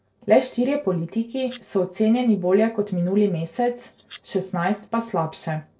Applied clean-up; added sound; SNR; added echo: neural separator model SepFormer DNS4.